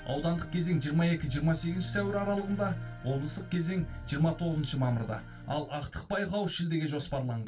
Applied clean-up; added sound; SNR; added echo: none; none; none; reverberation time 0.2 s.